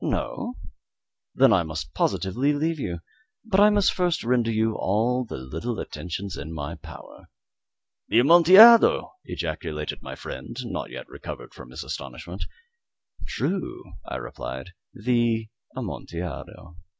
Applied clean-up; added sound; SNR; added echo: none; none; none; none.